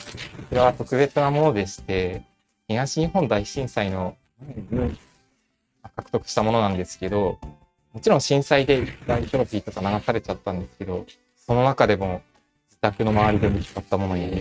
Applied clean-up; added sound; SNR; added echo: neural mask model RNNoise.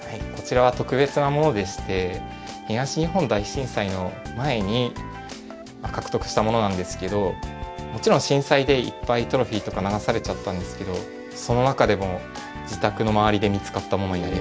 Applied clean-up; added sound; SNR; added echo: none; none; none; none.